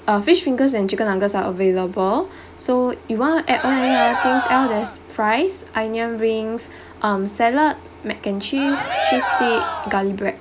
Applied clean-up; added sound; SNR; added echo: none; Cheering; 3 dB; none.